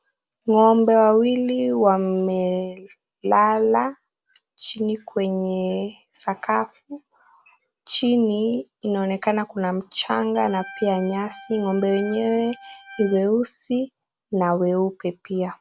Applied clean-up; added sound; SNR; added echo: none; Organ; 19 dB; none.